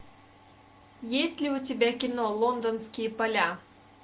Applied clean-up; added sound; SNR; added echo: none; none; none; none.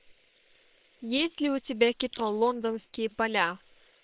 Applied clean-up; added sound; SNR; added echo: neural separator model SepFormer WHAM!.